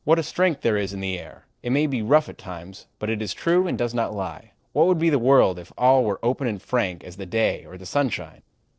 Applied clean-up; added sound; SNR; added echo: neural separator model SepFormer DNS4.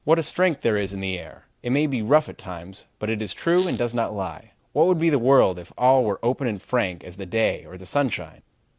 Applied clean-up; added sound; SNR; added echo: none; Squeak; 17 dB; none.